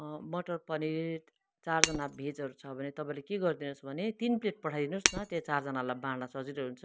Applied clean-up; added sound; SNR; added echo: none; Shatter; 1 dB; none.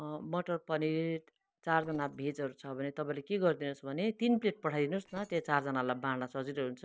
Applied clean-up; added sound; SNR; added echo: neural separator model SepFormer DNS4.